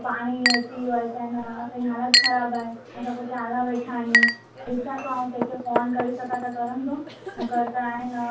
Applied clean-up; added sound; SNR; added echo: none; Chink, clink; 0 dB; reverberation time 0.2 s.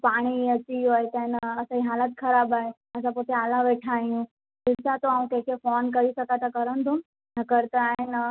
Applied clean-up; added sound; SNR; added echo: none; none; none; none.